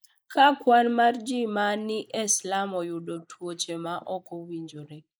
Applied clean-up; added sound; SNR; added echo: neural mask model Resemble Enhance denoiser.